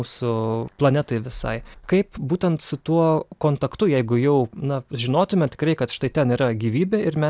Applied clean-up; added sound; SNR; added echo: none; none; none; none.